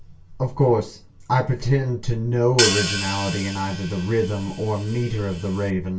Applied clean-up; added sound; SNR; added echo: none; Hi-hat; 6 dB; reverberation time 0.2 s.